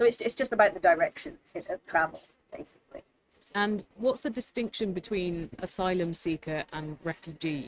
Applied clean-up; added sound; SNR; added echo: neural mask model RNNoise.